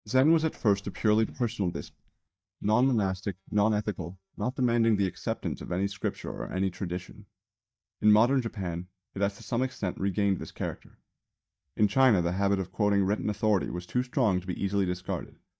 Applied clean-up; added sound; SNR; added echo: neural mask model DeepFilterNet 3.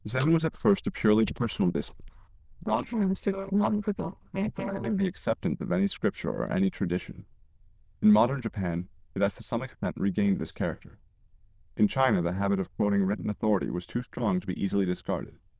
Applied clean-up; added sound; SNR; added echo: neural diffusion model UNIVERSE++.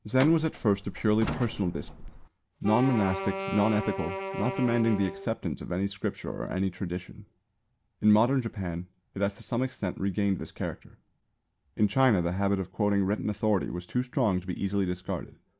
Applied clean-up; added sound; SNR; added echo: none; Wind instrument, woodwind instrument + Truck; 8 dB; none.